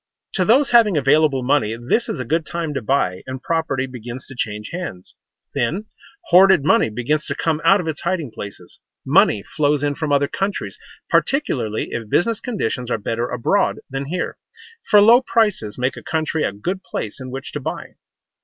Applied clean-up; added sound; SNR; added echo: none; none; none; none.